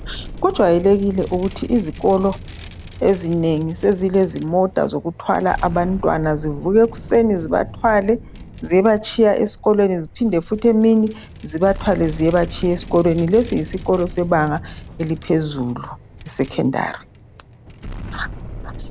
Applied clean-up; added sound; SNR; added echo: none; Vehicle + Explosion; 15 dB; none.